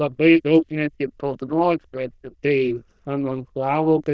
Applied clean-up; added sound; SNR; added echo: neural diffusion model UNIVERSE++.